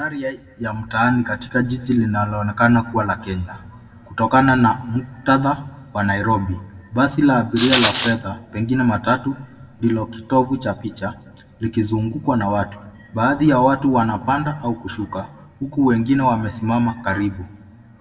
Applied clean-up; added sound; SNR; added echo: none; Rattle; 2 dB; reverberation time 1.9 s.